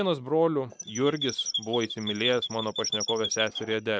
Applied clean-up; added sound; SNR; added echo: neural mask model RNNoise.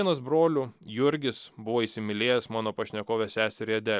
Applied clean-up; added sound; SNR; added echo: none; none; none; none.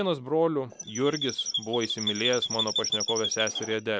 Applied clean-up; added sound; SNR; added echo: none; Chirp, tweet; 3 dB; none.